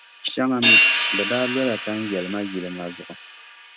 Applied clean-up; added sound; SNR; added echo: none; Hi-hat; -4 dB; none.